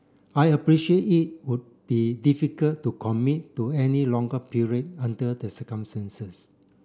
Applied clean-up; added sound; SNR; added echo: none; none; none; none.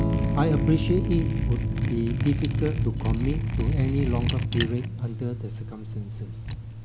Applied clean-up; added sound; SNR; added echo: none; Electric guitar / Strum + Liquid; -2 dB; none.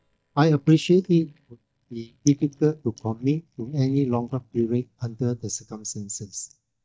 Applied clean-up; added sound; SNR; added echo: neural mask model DeepFilterNet 3.